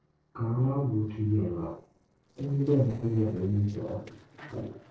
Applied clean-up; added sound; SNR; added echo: neural separator model SepFormer DNS4.